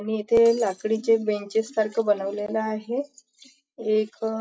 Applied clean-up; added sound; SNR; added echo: classical method log-MMSE.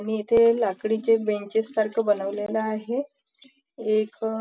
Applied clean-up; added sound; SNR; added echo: none; Shatter; 20 dB; none.